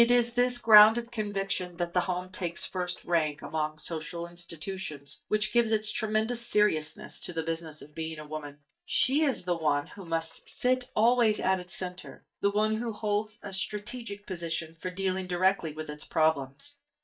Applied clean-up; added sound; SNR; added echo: neural mask model DeepFilterNet 3.